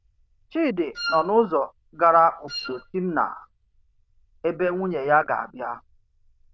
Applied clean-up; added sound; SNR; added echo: neural diffusion model UNIVERSE++.